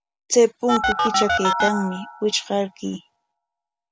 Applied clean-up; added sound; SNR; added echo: none; Telephone; 3 dB; none.